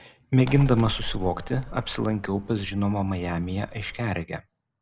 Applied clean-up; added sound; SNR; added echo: none; Bird; 11 dB; none.